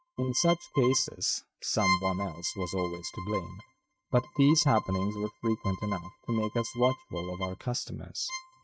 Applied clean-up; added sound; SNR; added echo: neural mask model RNNoise.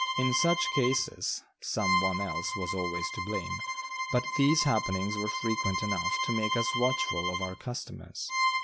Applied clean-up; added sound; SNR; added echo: none; Bowed string instrument; 1 dB; none.